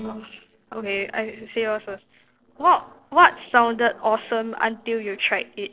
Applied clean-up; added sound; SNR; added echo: neural separator model SepFormer DNS4.